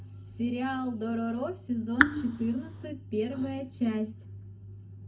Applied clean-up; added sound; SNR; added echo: none; Raindrop / Drip; -3 dB; reverberation time 0.3 s.